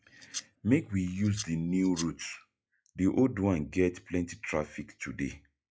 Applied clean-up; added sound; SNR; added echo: classical method log-MMSE.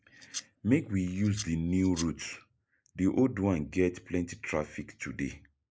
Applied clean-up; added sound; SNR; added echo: neural mask model Resemble Enhance denoiser.